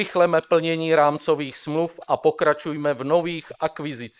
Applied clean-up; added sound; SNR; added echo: neural mask model Resemble Enhance denoiser.